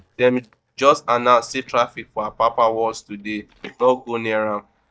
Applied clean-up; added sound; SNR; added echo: neural mask model DeepFilterNet 3.